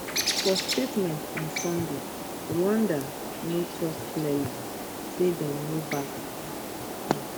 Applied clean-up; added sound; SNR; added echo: none; Bird; 3 dB; none.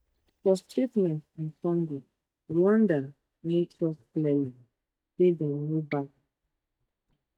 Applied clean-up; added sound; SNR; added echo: neural mask model DeepFilterNet 3.